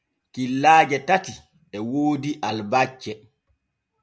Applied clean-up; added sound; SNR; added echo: none; none; none; none.